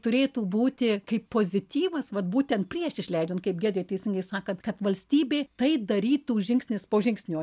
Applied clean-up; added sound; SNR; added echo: none; none; none; none.